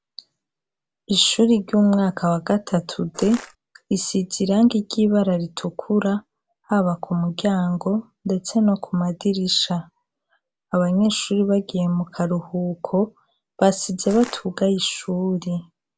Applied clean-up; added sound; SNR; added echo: none; Crushing; 15 dB; none.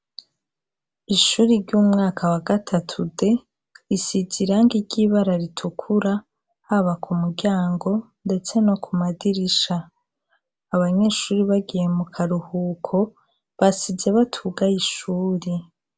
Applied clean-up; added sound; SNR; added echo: none; none; none; none.